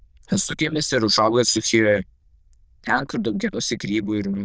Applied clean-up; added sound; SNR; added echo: neural diffusion model UNIVERSE++.